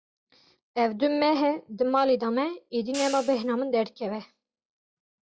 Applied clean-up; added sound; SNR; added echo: classical method log-MMSE.